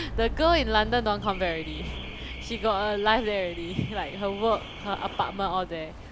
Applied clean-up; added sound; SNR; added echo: none; Alarm / Car; 9 dB; none.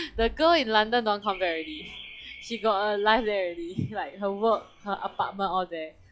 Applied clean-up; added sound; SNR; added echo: classical method log-MMSE.